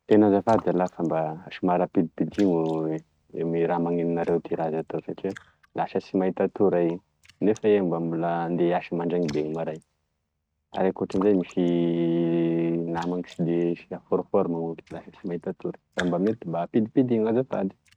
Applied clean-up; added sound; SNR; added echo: neural mask model RNNoise.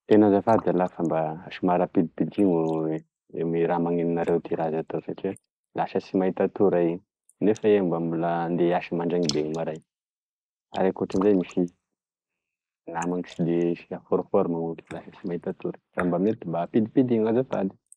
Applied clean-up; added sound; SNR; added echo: neural mask model Resemble Enhance denoiser.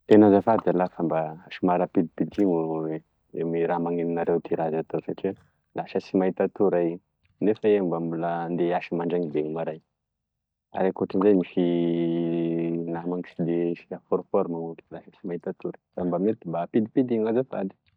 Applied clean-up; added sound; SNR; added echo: neural mask model DeepFilterNet 3.